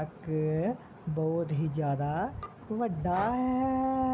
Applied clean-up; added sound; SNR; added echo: none; Breathing; 19 dB; none.